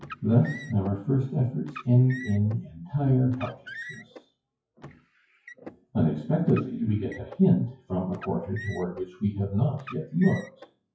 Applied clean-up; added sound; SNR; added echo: classical method WPE with log-MMSE.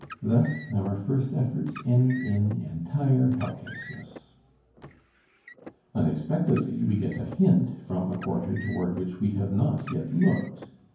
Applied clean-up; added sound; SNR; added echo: none; Car; 20 dB; reverberation time 0.9 s.